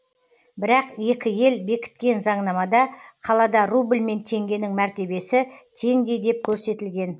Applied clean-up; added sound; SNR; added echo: none; none; none; none.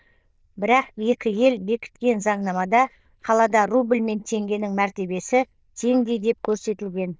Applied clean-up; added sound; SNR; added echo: neural diffusion model UNIVERSE++.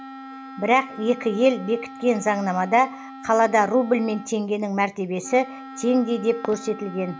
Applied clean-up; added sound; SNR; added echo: none; Wind instrument, woodwind instrument; 16 dB; none.